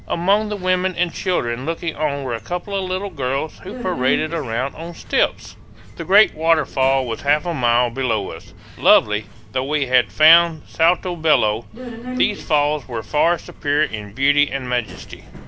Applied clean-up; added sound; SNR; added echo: none; Subway, metro, underground; 15 dB; none.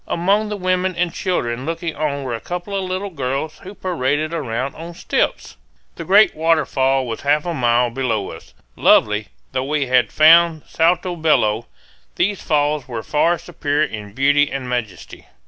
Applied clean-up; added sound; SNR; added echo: none; none; none; none.